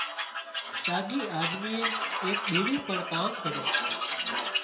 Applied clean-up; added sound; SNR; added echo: none; Tools; -3 dB; reverberation time 0.6 s.